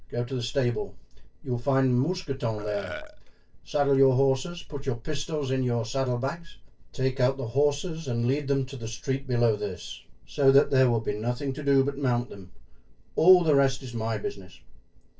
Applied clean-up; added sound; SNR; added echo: neural separator model SepFormer DNS4.